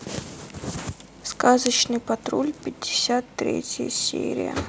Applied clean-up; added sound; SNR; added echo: none; Crumpling, crinkling; 19 dB; none.